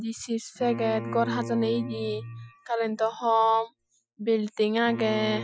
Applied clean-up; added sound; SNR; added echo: classical method Wiener filter.